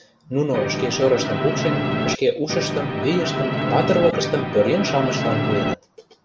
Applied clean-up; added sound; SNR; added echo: none; Musical instrument; 1 dB; none.